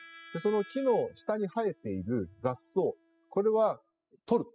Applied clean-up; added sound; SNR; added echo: classical method spectral subtraction.